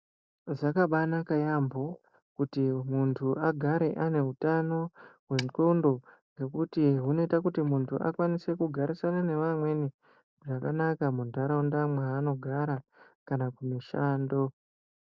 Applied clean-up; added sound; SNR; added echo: neural mask model DeepFilterNet 3.